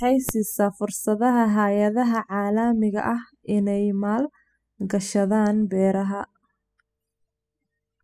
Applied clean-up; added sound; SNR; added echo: classical method spectral subtraction.